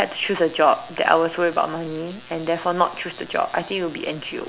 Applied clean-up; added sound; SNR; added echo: none; none; none; none.